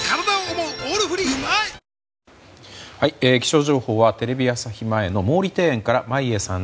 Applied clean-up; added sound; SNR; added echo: none; none; none; none.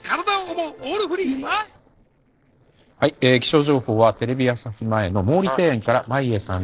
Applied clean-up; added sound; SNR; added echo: neural separator model SepFormer DNS4.